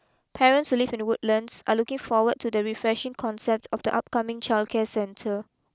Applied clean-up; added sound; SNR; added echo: none; none; none; none.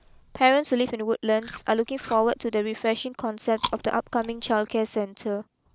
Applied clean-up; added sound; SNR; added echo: none; Chewing, mastication; 17 dB; none.